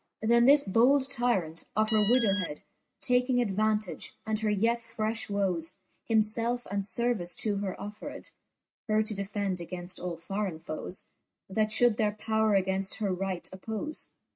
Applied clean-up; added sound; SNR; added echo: neural mask model RNNoise.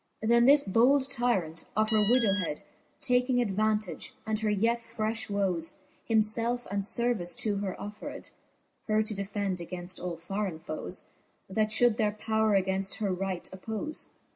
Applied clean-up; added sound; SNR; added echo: none; Alarm; 8 dB; none.